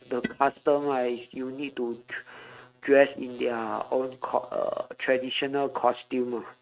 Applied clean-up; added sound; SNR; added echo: neural mask model RNNoise.